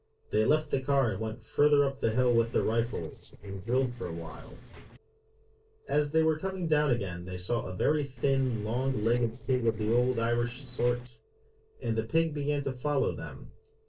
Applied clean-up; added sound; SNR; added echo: neural separator model SepFormer DNS4.